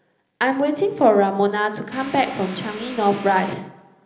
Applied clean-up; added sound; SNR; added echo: none; Vehicle; 14 dB; reverberation time 0.8 s.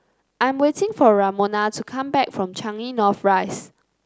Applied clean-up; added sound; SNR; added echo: none; none; none; none.